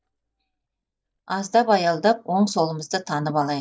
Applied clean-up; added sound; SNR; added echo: neural mask model DeepFilterNet 3.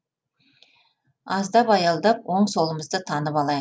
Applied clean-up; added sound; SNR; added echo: none; none; none; none.